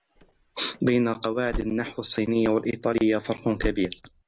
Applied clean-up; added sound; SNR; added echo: none; Slam / Car; 13 dB; none.